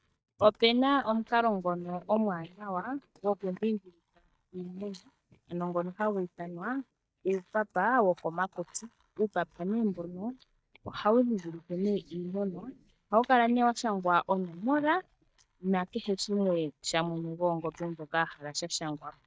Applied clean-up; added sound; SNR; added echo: neural mask model DeepFilterNet 3.